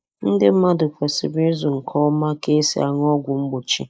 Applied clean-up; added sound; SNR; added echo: neural mask model Resemble Enhance denoiser.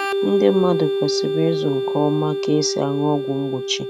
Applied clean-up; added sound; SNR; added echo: none; Organ; 1 dB; none.